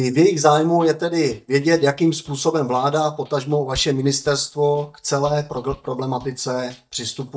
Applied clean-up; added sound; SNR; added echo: neural mask model DeepFilterNet 3.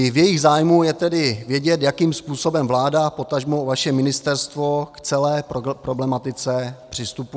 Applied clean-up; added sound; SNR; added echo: none; none; none; none.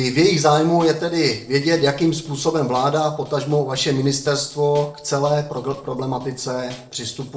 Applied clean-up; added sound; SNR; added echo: neural separator model SepFormer DNS4.